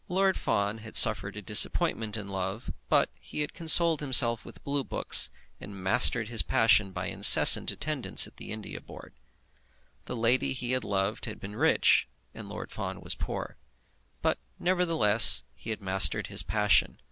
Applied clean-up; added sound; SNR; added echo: none; none; none; none.